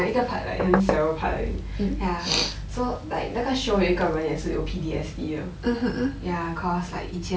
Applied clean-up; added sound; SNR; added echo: none; Knock; -1 dB; none.